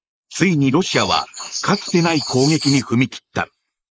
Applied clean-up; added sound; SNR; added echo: neural mask model Resemble Enhance denoiser.